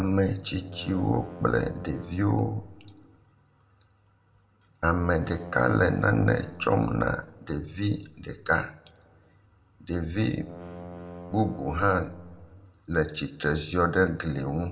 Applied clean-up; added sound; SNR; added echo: none; Brass instrument; 16 dB; reverberation time 0.5 s.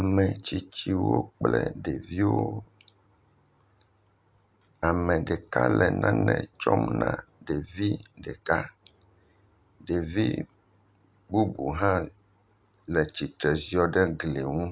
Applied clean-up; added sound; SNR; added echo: none; none; none; none.